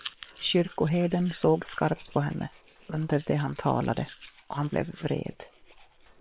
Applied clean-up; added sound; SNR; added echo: neural separator model SepFormer WHAM!.